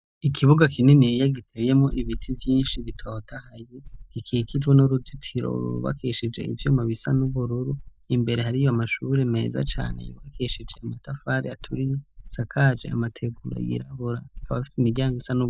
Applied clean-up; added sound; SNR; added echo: neural mask model DeepFilterNet 3.